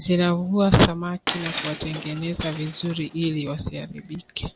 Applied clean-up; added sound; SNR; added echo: none; Shatter; 12 dB; none.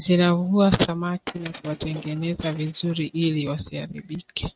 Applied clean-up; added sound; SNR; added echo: neural mask model RNNoise.